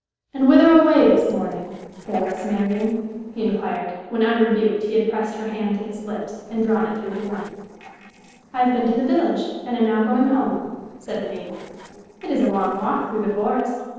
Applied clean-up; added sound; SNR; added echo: neural separator model SepFormer DNS4.